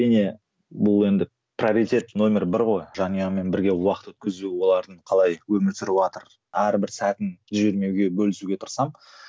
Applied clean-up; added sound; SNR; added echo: none; none; none; none.